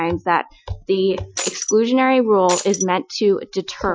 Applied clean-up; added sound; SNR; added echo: classical method Wiener filter.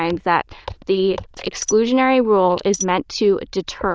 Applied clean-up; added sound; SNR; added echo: neural diffusion model UNIVERSE++.